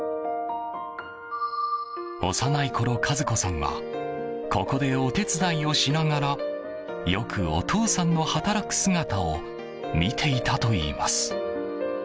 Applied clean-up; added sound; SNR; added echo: none; none; none; none.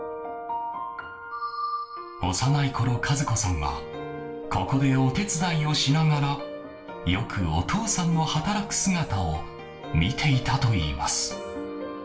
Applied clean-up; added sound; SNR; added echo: none; none; none; reverberation time 0.3 s.